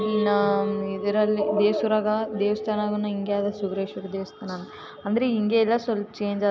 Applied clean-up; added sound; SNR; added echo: none; Chink, clink; 8 dB; none.